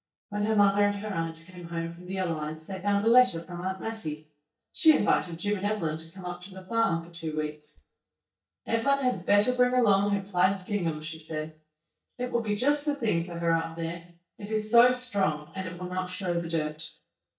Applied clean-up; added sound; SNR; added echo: neural mask model DeepFilterNet 3.